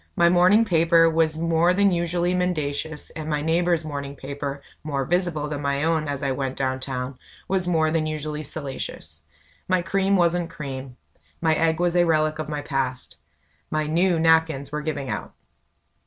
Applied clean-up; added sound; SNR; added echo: none; none; none; none.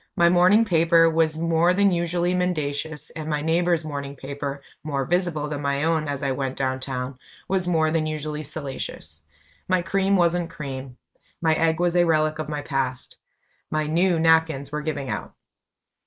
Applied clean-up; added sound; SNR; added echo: neural mask model Resemble Enhance denoiser.